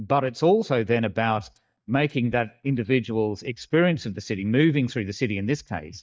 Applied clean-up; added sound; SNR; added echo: neural mask model DeepFilterNet 3.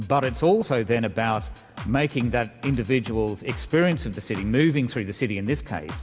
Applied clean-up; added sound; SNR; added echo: none; Drum kit; 14 dB; none.